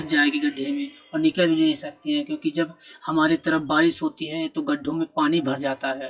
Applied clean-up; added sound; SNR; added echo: classical method WPE with log-MMSE.